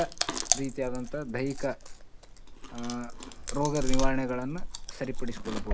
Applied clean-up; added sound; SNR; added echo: none; Chewing, mastication; -3 dB; none.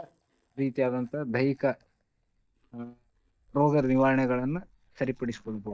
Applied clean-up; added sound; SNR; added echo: neural mask model DeepFilterNet 3.